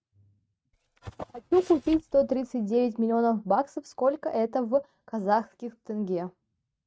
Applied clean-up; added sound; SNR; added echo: neural mask model RNNoise.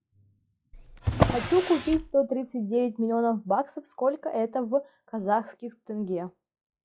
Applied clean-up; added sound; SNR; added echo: classical method log-MMSE.